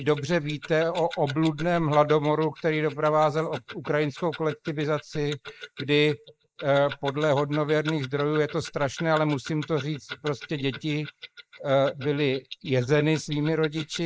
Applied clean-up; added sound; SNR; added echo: neural mask model Resemble Enhance denoiser.